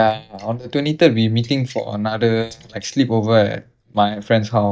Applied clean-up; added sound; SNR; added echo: neural mask model DeepFilterNet 3.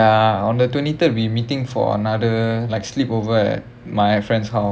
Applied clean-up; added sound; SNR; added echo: none; none; none; none.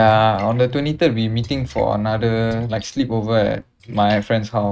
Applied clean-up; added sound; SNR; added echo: neural mask model RNNoise.